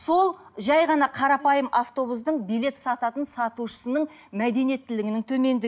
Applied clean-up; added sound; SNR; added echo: none; none; none; none.